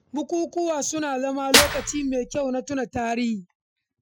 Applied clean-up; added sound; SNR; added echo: classical method Wiener filter.